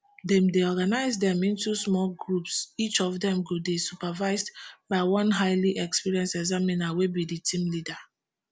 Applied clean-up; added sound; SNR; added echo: none; none; none; none.